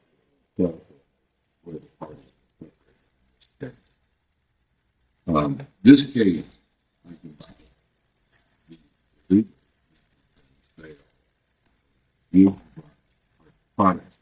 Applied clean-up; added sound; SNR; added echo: neural mask model DeepFilterNet 3.